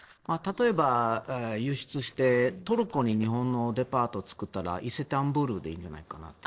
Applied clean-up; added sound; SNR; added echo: neural separator model SepFormer DNS4.